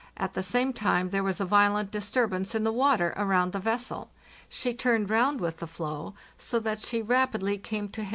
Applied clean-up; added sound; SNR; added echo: none; none; none; none.